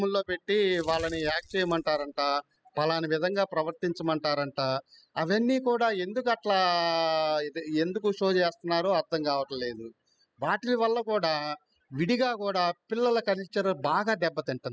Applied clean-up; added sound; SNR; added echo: classical method spectral subtraction.